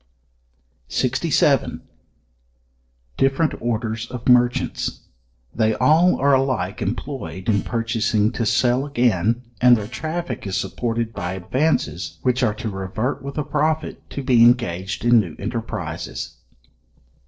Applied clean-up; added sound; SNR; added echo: neural separator model SepFormer DNS4.